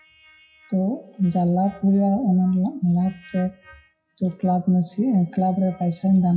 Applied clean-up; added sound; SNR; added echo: classical method WPE with log-MMSE.